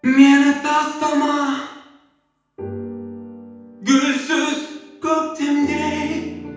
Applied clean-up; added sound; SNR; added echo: none; none; none; reverberation time 0.8 s.